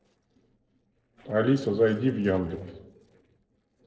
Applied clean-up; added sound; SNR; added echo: neural separator model SepFormer DNS4.